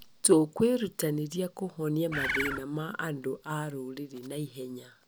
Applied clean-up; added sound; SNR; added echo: none; Bird; 1 dB; none.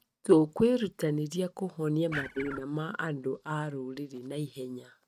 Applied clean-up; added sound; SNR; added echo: neural mask model RNNoise.